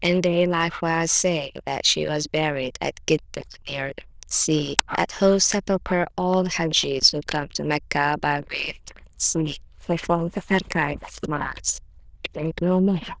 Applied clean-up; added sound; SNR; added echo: neural diffusion model UNIVERSE++.